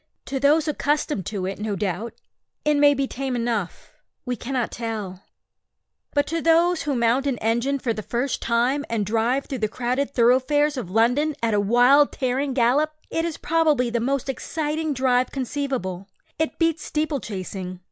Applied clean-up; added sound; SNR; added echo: none; none; none; none.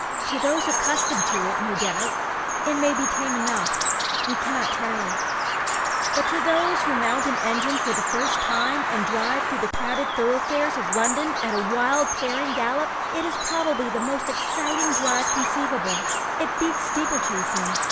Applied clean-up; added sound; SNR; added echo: none; Bird vocalization, bird call, bird song; -3 dB; none.